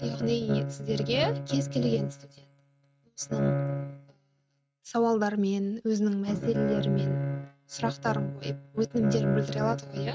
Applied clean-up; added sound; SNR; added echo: neural mask model RNNoise.